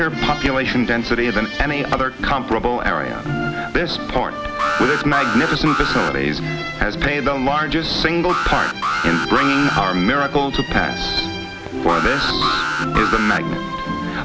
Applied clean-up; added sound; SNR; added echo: none; Alarm; 2 dB; none.